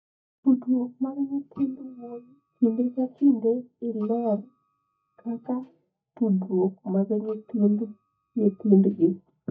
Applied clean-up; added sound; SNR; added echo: neural mask model DeepFilterNet 3.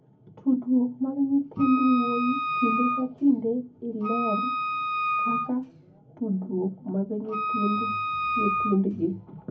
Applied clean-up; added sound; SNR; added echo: none; Wind instrument, woodwind instrument; 2 dB; reverberation time 0.3 s.